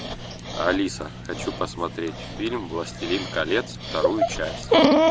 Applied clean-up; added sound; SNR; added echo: none; Dog; -3 dB; none.